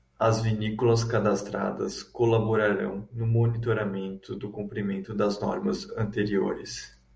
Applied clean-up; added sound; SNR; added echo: none; none; none; none.